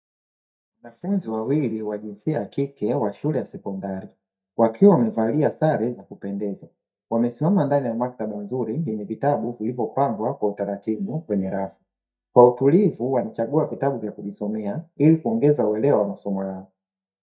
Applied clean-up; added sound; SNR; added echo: neural mask model DeepFilterNet 3.